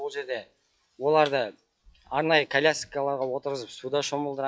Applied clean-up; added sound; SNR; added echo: classical method log-MMSE.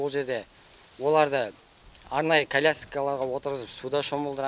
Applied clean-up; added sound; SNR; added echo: none; none; none; none.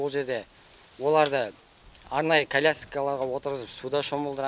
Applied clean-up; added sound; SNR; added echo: none; Thump, thud; 20 dB; none.